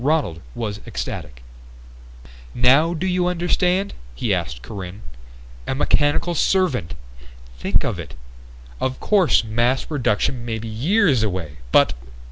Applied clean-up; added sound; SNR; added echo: none; none; none; none.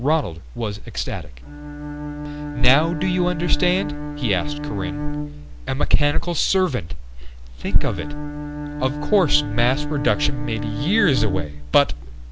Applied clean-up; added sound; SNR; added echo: none; Bowed string instrument; 11 dB; none.